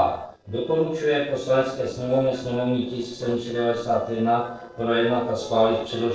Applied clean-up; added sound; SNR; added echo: neural separator model SepFormer DNS4.